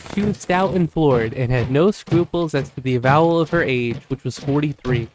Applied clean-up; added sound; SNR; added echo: neural mask model RNNoise.